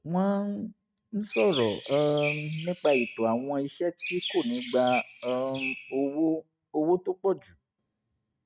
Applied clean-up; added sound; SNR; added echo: neural mask model RNNoise.